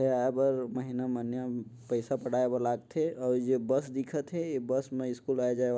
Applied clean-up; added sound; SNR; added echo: none; none; none; none.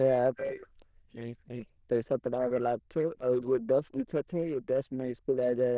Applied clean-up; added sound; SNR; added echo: neural diffusion model UNIVERSE++.